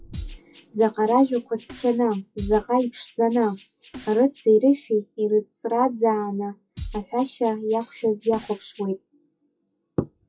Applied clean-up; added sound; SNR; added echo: classical method WPE with log-MMSE.